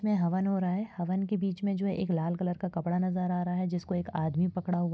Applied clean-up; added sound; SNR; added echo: none; none; none; none.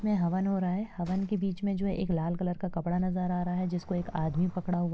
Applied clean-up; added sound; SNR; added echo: none; Sliding door; 12 dB; none.